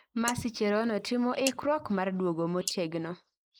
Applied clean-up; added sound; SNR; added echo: neural mask model Resemble Enhance denoiser.